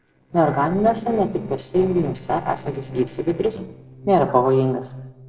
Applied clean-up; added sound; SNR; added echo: neural separator model SepFormer DNS4.